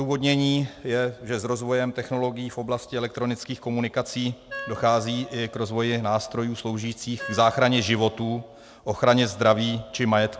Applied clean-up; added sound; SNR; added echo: none; Wind instrument, woodwind instrument; 17 dB; none.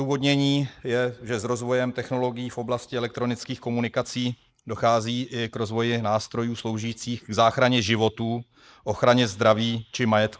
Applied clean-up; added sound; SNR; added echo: neural mask model Resemble Enhance denoiser.